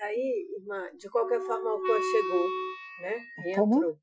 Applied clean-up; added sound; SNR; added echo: classical method Wiener filter.